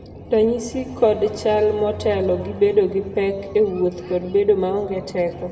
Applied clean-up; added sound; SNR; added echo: none; none; none; reverberation time 1.1 s.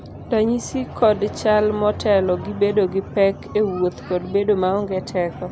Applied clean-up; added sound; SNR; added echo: none; none; none; none.